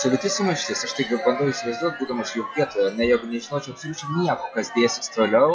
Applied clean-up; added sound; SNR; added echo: classical method log-MMSE.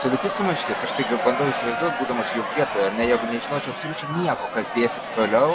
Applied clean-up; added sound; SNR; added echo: none; Crowd; 4 dB; none.